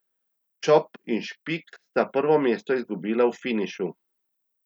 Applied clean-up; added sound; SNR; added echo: none; none; none; none.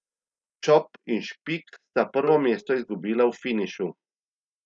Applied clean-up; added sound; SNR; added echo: neural mask model DeepFilterNet 3.